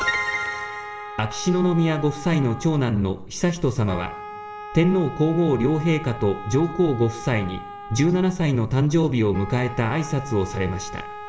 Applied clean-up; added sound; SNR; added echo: none; Wind instrument, woodwind instrument; 14 dB; reverberation time 0.9 s.